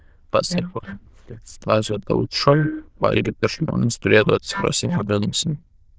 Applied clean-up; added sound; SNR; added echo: neural diffusion model UNIVERSE++.